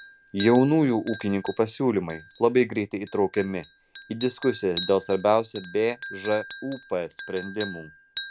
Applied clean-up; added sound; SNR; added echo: none; Chink, clink; 4 dB; none.